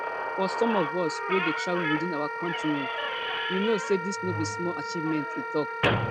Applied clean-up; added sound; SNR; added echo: none; Squeak / Slam + Wind instrument, woodwind instrument; 0 dB; none.